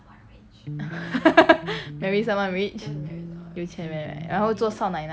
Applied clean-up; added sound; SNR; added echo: none; Electric guitar; 12 dB; none.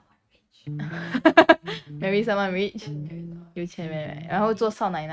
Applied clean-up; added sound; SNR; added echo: neural mask model RNNoise.